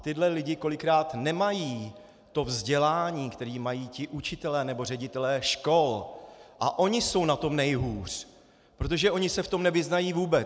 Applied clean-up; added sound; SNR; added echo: none; none; none; none.